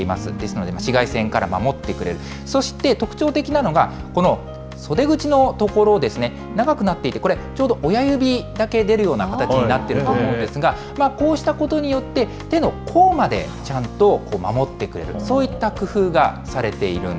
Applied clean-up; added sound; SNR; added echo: none; none; none; none.